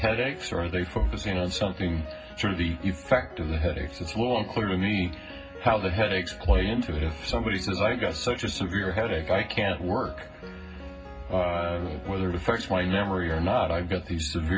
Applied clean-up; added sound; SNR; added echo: none; Piano; 17 dB; reverberation time 0.4 s.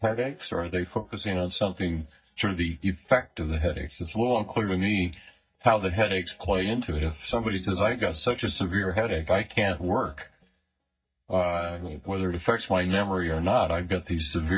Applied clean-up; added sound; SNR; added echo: neural mask model DeepFilterNet 3.